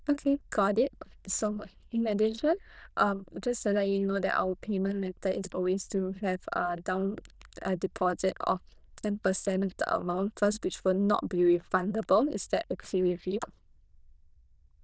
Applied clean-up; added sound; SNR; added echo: neural diffusion model UNIVERSE++.